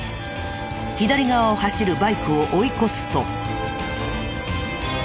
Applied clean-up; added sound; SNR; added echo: none; Wind instrument, woodwind instrument; 11 dB; none.